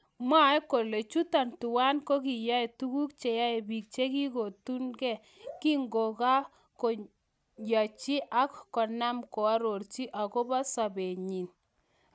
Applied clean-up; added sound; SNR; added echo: none; none; none; none.